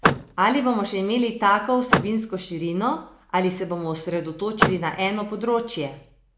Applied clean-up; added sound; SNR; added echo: none; Vehicle; 2 dB; none.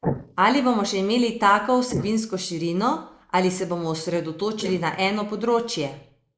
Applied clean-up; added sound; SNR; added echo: neural mask model Resemble Enhance denoiser.